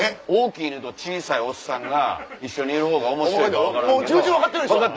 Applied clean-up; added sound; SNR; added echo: none; none; none; none.